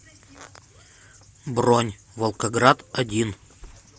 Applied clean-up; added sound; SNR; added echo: none; none; none; none.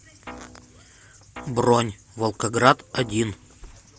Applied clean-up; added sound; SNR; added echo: none; Guitar; 20 dB; none.